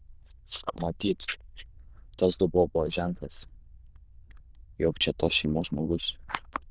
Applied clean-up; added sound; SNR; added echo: neural diffusion model UNIVERSE++.